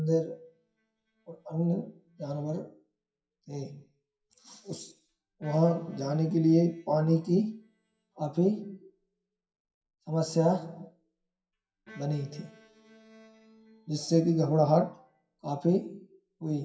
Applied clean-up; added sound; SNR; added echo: classical method WPE with log-MMSE.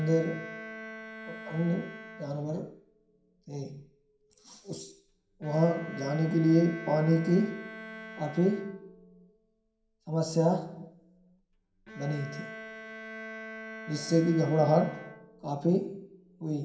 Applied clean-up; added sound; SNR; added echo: none; Bowed string instrument; 15 dB; reverberation time 0.5 s.